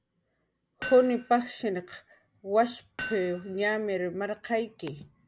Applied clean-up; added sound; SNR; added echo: none; Hammer; 14 dB; none.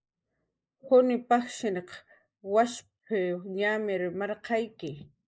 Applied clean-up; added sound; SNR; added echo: neural mask model Resemble Enhance denoiser.